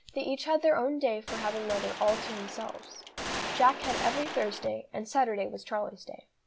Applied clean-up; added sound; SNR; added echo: none; Gunshot, gunfire; 6 dB; none.